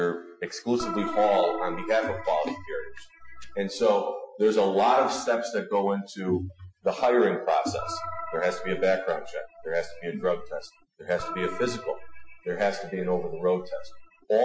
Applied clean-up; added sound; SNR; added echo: classical method Wiener filter.